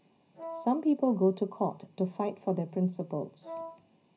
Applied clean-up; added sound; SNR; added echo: none; Wind instrument, woodwind instrument; 12 dB; reverberation time 0.4 s.